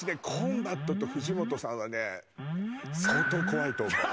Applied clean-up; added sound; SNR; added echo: none; Alarm; 3 dB; none.